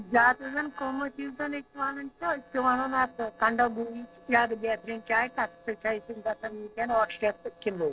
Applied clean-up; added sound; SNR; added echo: neural separator model SepFormer DNS4.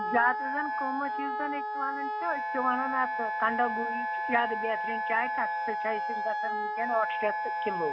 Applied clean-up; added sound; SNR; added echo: none; Wind instrument, woodwind instrument; 0 dB; none.